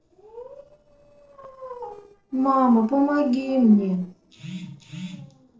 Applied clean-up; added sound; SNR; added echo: neural separator model SepFormer DNS4.